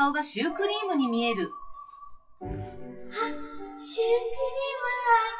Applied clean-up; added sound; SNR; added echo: classical method WPE with log-MMSE.